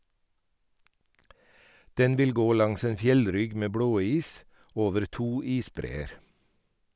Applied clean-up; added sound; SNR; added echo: none; none; none; none.